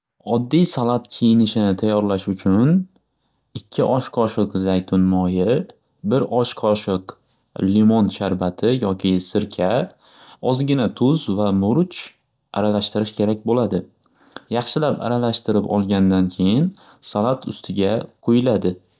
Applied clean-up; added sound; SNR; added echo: none; none; none; none.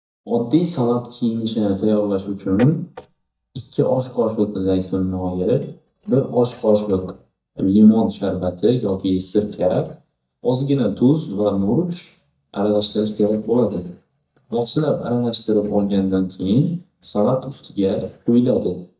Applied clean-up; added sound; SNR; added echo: neural mask model DeepFilterNet 3.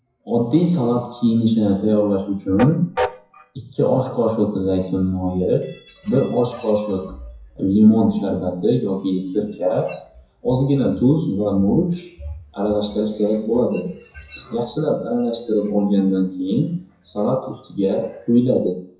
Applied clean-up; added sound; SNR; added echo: classical method WPE with log-MMSE.